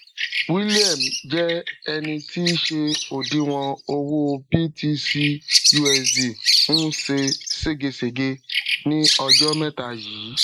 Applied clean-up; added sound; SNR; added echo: neural mask model Resemble Enhance denoiser.